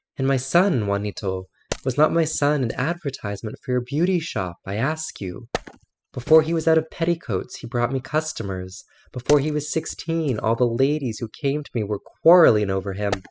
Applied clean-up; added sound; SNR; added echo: classical method spectral subtraction.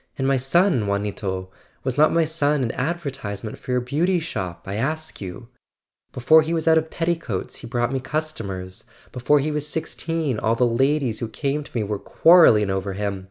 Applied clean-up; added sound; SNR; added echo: none; none; none; none.